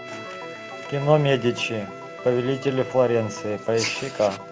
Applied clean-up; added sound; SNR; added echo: none; Organ + Trumpet; 13 dB; none.